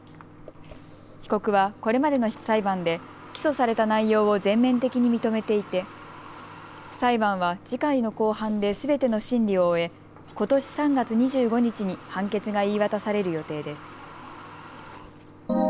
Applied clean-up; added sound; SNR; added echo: none; Water tap, faucet / Water; 19 dB; none.